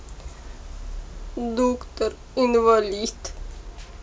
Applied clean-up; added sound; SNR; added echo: none; none; none; none.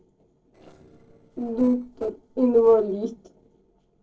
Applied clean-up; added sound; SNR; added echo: neural separator model SepFormer DNS4.